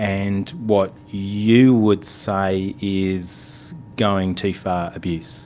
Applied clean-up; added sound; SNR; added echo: none; none; none; none.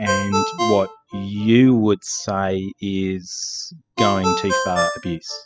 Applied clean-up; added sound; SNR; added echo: classical method spectral subtraction.